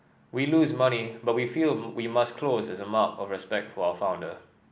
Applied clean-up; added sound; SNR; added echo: none; none; none; none.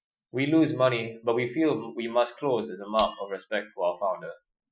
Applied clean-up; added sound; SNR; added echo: classical method Wiener filter.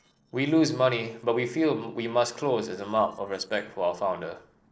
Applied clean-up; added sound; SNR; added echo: neural separator model SepFormer DNS4.